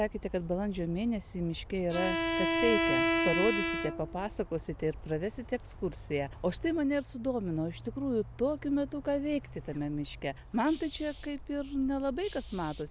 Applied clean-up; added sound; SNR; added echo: none; Bowed string instrument; -1 dB; none.